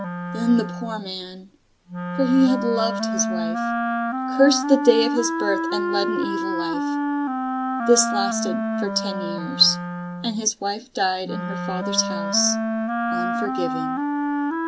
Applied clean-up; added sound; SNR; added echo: none; Wind instrument, woodwind instrument; 1 dB; none.